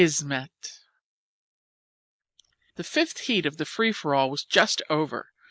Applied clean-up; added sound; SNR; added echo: neural mask model Resemble Enhance denoiser.